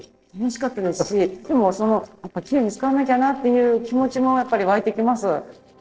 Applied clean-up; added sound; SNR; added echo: neural separator model SepFormer DNS4.